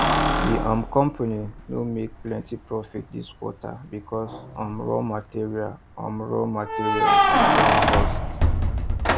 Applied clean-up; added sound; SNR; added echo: none; Keys jangling; -4 dB; none.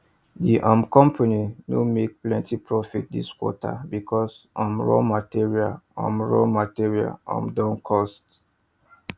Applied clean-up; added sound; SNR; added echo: none; none; none; none.